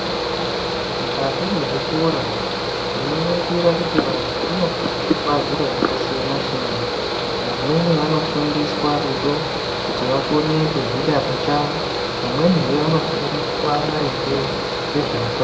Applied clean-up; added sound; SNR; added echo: none; Mechanical fan; 0 dB; reverberation time 0.8 s.